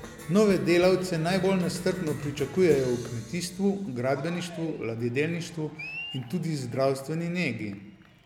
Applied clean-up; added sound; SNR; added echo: none; Cheering; 15 dB; none.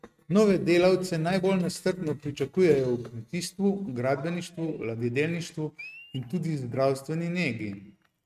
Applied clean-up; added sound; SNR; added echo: neural mask model RNNoise.